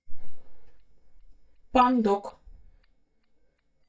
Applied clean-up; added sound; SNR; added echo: neural mask model DeepFilterNet 3.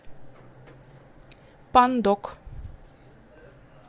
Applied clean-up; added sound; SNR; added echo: none; none; none; none.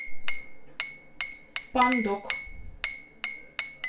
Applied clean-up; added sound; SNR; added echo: none; Glass; 0 dB; reverberation time 0.3 s.